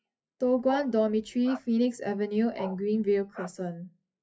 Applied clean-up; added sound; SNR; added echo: classical method WPE with log-MMSE.